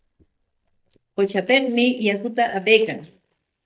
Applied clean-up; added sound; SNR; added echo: neural mask model DeepFilterNet 3.